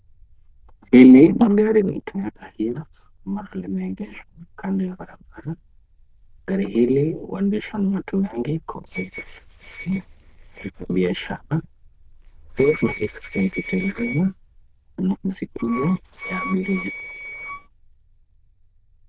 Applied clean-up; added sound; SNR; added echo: neural diffusion model UNIVERSE++.